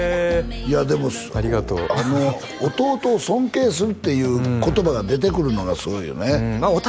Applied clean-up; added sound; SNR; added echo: none; none; none; none.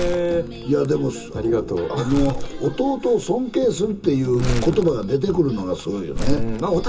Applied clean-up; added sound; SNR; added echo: none; Crumpling, crinkling; 6 dB; reverberation time 0.2 s.